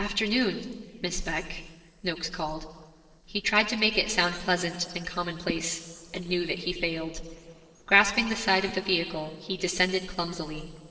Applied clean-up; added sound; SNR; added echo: neural separator model SepFormer DNS4.